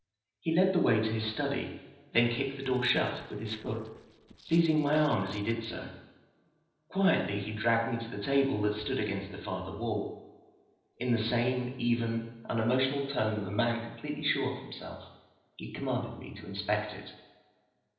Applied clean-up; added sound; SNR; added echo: neural separator model SepFormer DNS4.